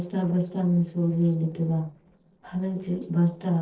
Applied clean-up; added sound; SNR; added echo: neural separator model SepFormer DNS4.